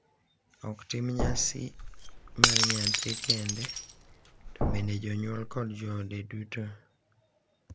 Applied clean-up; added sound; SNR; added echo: none; Shatter / Crushing + Thump, thud; -5 dB; none.